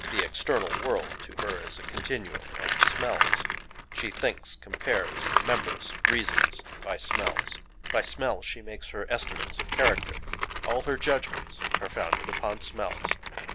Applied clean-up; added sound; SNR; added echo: none; Tools; -1 dB; none.